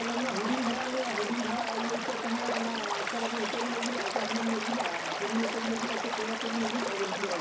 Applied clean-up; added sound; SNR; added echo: none; Stream / Liquid; -1 dB; reverberation time 0.4 s.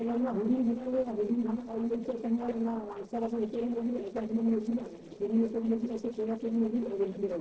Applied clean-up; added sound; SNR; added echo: neural separator model SepFormer DNS4.